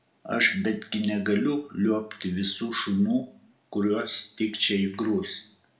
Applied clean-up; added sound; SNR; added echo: none; none; none; reverberation time 0.4 s.